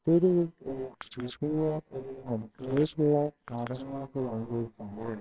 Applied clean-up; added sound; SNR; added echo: neural separator model SepFormer WHAMR!.